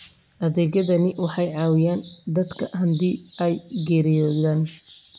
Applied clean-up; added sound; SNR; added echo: none; none; none; none.